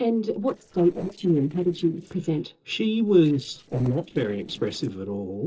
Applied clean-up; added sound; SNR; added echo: neural separator model SepFormer DNS4.